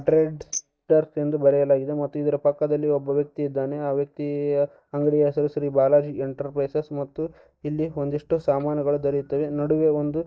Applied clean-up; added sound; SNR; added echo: neural mask model DeepFilterNet 3.